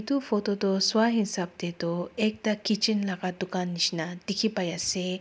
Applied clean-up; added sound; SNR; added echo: none; none; none; none.